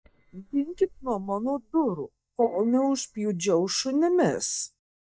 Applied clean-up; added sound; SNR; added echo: neural mask model DeepFilterNet 3.